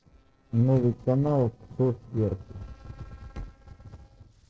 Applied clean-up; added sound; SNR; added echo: neural separator model SepFormer DNS4.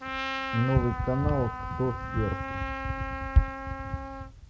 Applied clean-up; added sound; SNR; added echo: none; Trumpet; 7 dB; none.